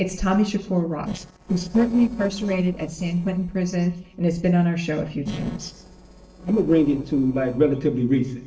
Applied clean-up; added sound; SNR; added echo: neural separator model SepFormer DNS4.